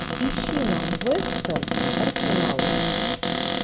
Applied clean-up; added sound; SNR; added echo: none; Cupboard open or close; -4 dB; none.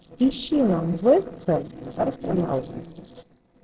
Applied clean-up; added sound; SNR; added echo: neural separator model SepFormer DNS4.